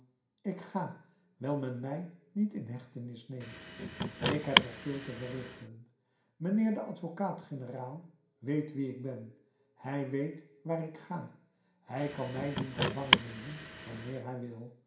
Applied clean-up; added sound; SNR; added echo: none; Car; -4 dB; reverberation time 0.5 s.